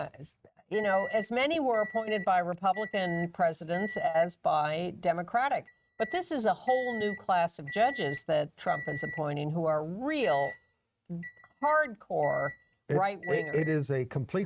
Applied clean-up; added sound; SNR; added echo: neural mask model RNNoise.